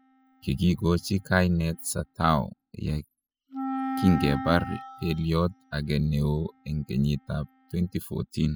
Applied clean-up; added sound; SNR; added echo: classical method spectral subtraction.